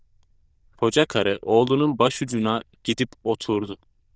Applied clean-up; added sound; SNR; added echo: neural diffusion model UNIVERSE++.